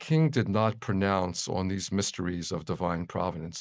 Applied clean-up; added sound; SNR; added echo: neural mask model Resemble Enhance denoiser.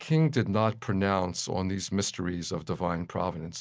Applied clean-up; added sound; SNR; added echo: none; none; none; none.